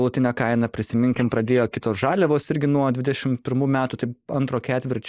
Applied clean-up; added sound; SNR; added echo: neural mask model Resemble Enhance denoiser.